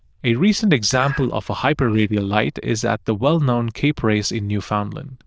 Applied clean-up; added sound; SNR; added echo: neural diffusion model UNIVERSE++.